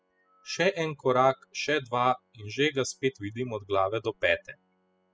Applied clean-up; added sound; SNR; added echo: classical method spectral subtraction.